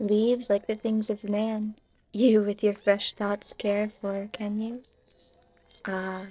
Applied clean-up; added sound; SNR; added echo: neural separator model SepFormer DNS4.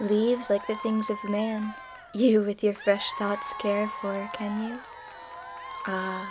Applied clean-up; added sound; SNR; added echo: none; Applause / Crowd / Cheering; 11 dB; none.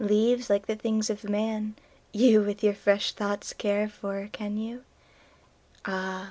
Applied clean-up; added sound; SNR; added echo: none; none; none; none.